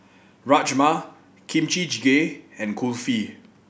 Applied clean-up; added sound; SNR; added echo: none; none; none; none.